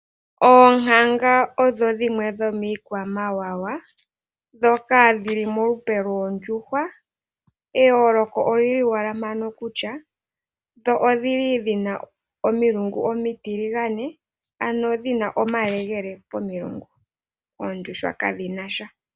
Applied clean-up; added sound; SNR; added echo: none; none; none; none.